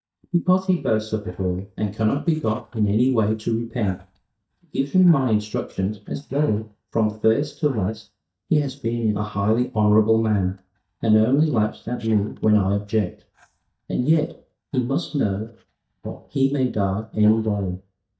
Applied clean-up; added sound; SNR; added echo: neural mask model DeepFilterNet 3.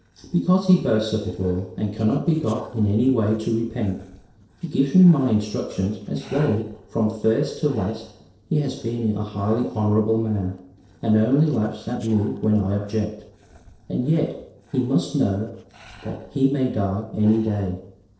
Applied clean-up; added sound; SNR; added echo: neural separator model SepFormer DNS4.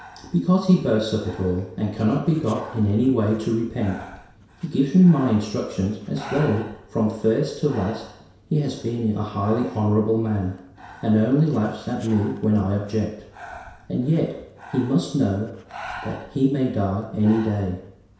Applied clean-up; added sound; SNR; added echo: none; Breathing; 20 dB; reverberation time 0.7 s.